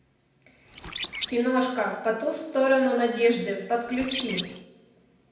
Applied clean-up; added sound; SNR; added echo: none; Bird; 3 dB; reverberation time 0.9 s.